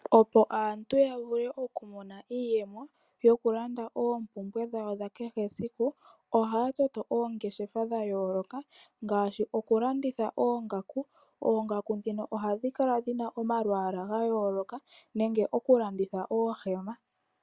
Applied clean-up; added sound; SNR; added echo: none; none; none; none.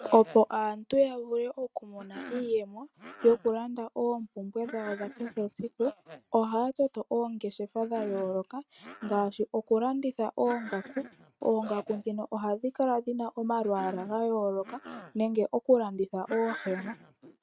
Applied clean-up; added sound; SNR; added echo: neural mask model RNNoise.